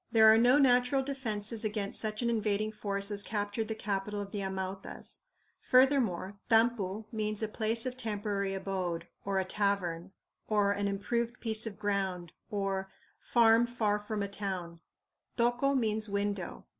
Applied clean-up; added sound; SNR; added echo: none; none; none; none.